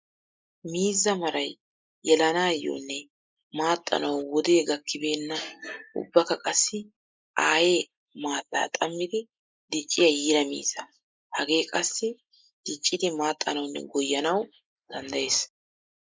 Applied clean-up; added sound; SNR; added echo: neural mask model Resemble Enhance denoiser.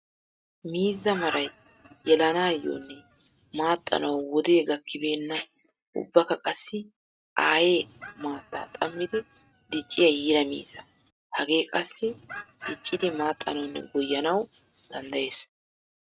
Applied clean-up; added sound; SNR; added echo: neural mask model RNNoise.